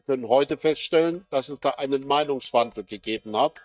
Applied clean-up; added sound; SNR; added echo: neural mask model DeepFilterNet 3.